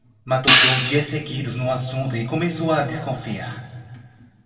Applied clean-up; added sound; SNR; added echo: none; Hi-hat; -3 dB; reverberation time 1.6 s.